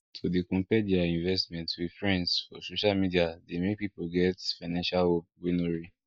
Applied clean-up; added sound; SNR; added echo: neural mask model DeepFilterNet 3.